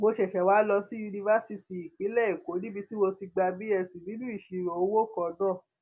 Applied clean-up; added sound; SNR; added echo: none; none; none; none.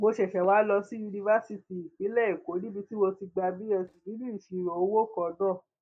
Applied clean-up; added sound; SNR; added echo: neural mask model DeepFilterNet 3.